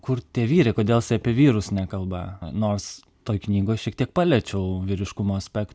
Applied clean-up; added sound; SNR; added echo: none; none; none; none.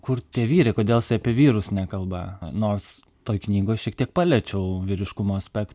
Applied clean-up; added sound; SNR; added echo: none; Tambourine; 10 dB; none.